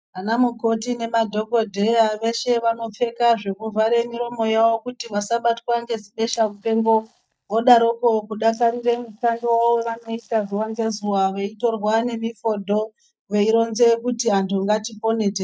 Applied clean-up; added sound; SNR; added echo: neural mask model DeepFilterNet 3.